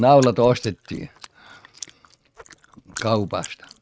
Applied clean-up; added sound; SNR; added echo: neural mask model RNNoise.